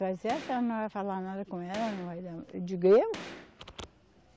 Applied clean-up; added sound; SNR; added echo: none; Gunshot, gunfire; 17 dB; none.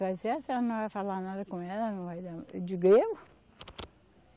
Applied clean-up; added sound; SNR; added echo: none; none; none; none.